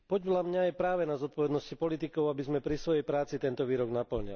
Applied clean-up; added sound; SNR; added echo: none; none; none; none.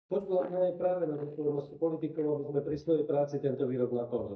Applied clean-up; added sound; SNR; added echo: neural mask model DeepFilterNet 3.